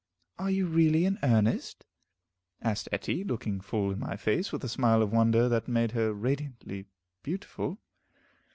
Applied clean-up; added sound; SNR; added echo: none; none; none; none.